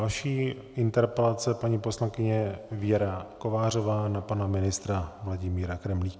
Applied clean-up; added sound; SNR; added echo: none; none; none; none.